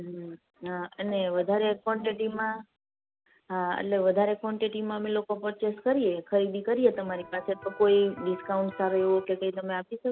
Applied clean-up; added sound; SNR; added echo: none; Electric guitar; 17 dB; none.